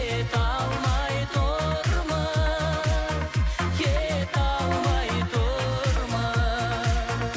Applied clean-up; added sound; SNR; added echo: none; Brass instrument; 10 dB; none.